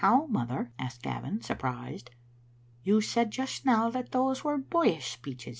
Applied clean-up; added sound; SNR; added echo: none; none; none; none.